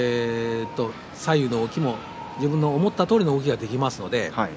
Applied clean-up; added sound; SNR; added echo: none; none; none; none.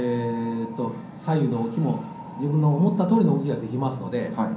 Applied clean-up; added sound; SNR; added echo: none; none; none; reverberation time 0.6 s.